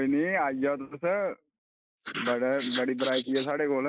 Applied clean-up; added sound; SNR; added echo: neural mask model Resemble Enhance denoiser.